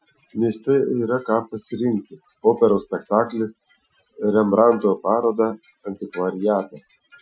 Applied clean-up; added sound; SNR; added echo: classical method Wiener filter.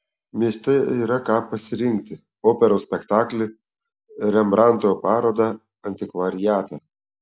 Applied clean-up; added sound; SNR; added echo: none; none; none; none.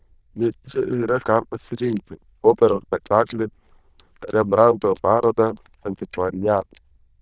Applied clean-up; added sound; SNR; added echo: neural diffusion model UNIVERSE++.